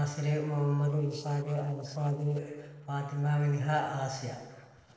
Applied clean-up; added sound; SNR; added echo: neural separator model SepFormer DNS4.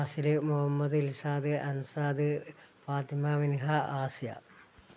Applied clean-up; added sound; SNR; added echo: none; none; none; none.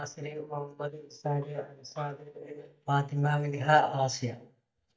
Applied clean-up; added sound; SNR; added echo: neural mask model DeepFilterNet 3.